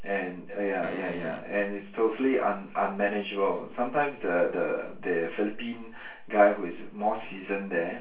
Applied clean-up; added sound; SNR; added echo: none; Fart; 12 dB; reverberation time 0.3 s.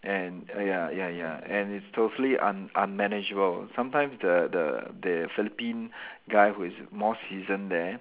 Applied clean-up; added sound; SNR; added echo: none; none; none; none.